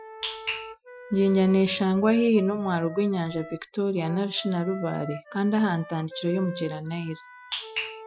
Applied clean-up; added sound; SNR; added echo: classical method Wiener filter.